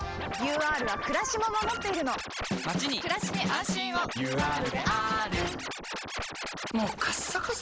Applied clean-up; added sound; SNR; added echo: none; Scratching (performance technique); 7 dB; none.